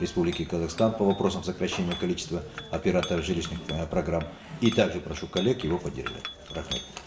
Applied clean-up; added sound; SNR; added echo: none; Chink, clink; 13 dB; reverberation time 0.6 s.